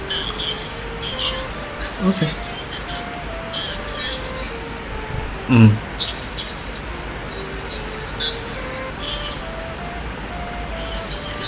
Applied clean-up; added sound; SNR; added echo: none; Wind instrument, woodwind instrument; 13 dB; none.